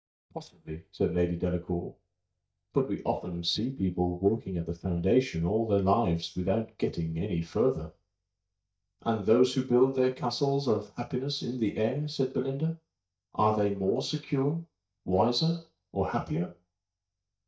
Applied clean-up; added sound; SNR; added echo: neural mask model DeepFilterNet 3.